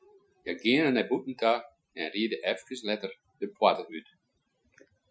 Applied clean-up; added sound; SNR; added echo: classical method Wiener filter.